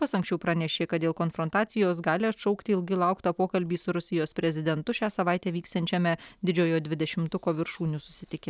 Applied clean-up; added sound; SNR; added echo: none; none; none; none.